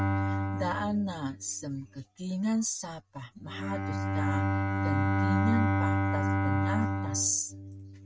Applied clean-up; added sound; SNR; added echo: neural mask model RNNoise.